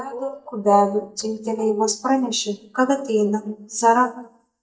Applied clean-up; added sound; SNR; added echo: neural mask model DeepFilterNet 3.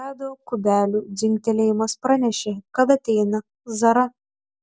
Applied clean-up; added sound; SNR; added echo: none; none; none; none.